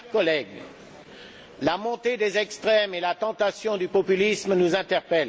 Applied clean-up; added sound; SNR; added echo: none; none; none; none.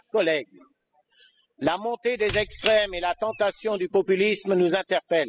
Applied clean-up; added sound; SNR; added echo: classical method spectral subtraction.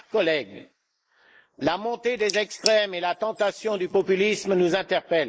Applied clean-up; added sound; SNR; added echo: neural mask model Resemble Enhance denoiser.